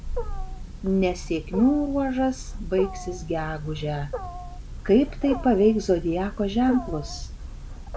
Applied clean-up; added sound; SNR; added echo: none; Wild animals; 8 dB; none.